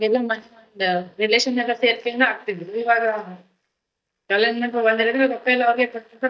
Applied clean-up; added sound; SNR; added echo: neural mask model DeepFilterNet 3.